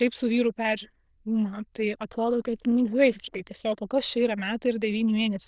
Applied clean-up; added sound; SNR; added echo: neural diffusion model UNIVERSE++.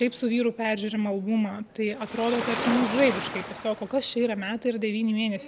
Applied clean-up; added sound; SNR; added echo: none; Waves, surf; 7 dB; none.